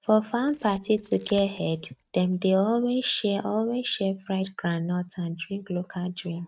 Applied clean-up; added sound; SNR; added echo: neural mask model RNNoise.